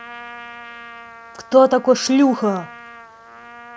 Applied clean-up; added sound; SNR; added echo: none; Trumpet; 18 dB; none.